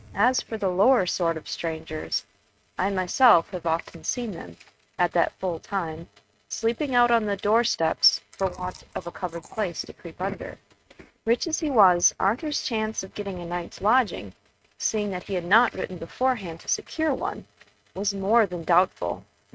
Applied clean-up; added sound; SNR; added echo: neural mask model RNNoise.